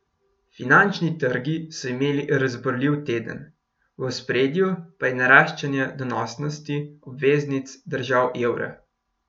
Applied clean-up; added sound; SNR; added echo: none; none; none; none.